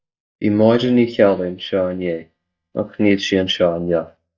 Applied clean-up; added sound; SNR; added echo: neural mask model DeepFilterNet 3.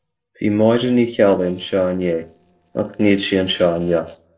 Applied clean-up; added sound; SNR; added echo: neural separator model SepFormer DNS4.